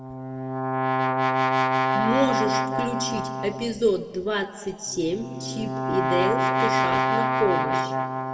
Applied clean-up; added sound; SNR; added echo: none; Brass instrument; -3 dB; reverberation time 1.8 s.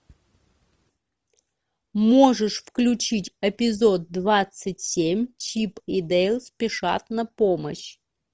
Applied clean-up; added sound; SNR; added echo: none; none; none; none.